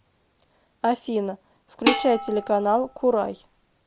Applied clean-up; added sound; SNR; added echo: none; Dishes, pots, and pans; 4 dB; none.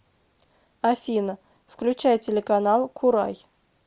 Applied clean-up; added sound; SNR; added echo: none; none; none; none.